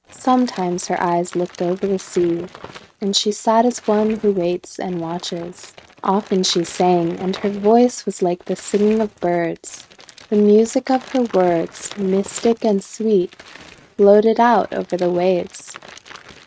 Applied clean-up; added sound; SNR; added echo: neural mask model RNNoise.